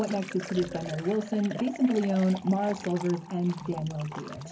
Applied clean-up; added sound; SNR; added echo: none; Liquid; 13 dB; reverberation time 0.3 s.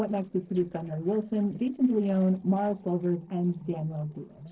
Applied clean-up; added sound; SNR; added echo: neural separator model SepFormer DNS4.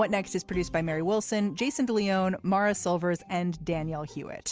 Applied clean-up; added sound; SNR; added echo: none; none; none; none.